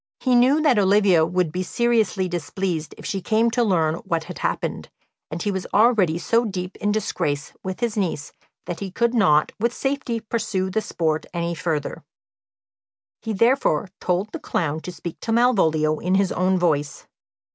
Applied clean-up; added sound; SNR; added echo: none; none; none; none.